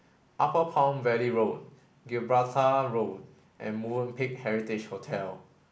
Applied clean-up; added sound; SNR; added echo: none; none; none; none.